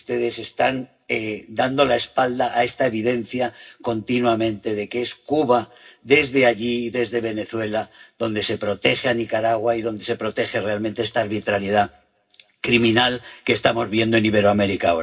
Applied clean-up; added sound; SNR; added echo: none; none; none; reverberation time 0.4 s.